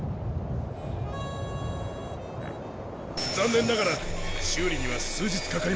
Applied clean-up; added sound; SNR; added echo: none; Harmonica + Fart; 17 dB; none.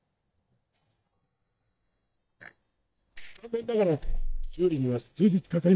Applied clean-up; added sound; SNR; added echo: neural mask model DeepFilterNet 3.